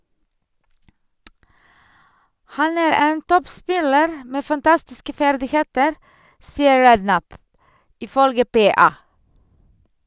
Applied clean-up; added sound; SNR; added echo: none; none; none; none.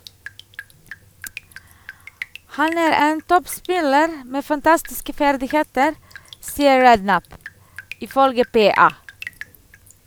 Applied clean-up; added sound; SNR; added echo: none; Drip; 19 dB; none.